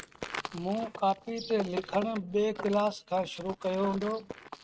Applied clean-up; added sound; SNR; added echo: neural mask model RNNoise.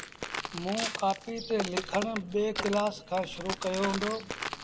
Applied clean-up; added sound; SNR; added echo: none; Walk, footsteps; 6 dB; none.